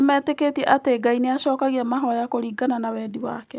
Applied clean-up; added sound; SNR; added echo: none; none; none; none.